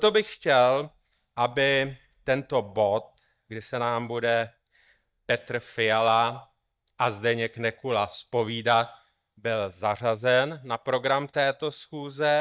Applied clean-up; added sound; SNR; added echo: neural mask model DeepFilterNet 3.